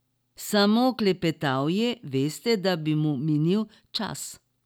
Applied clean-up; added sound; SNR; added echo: none; none; none; none.